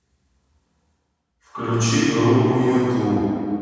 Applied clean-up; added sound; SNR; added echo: none; none; none; reverberation time 2.1 s.